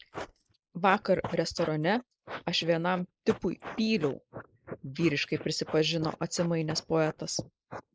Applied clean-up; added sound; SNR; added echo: neural mask model Resemble Enhance denoiser.